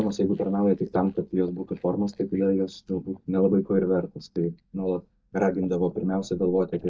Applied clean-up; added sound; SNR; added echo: neural mask model DeepFilterNet 3.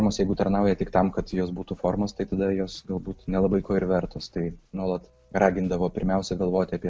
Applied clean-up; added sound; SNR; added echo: none; none; none; none.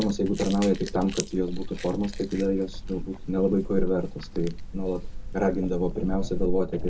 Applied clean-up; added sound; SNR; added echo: none; Chewing, mastication; 4 dB; reverberation time 0.2 s.